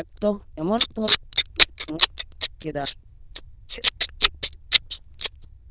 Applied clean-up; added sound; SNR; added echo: neural diffusion model UNIVERSE++.